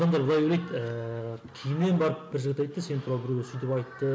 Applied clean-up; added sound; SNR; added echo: none; none; none; none.